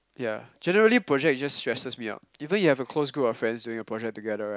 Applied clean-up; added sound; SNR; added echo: none; none; none; none.